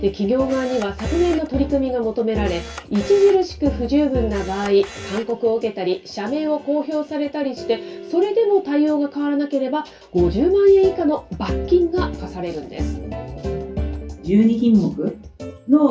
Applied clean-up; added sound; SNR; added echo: none; Camera; 18 dB; reverberation time 0.2 s.